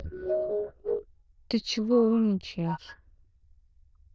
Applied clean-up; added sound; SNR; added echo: neural diffusion model UNIVERSE++.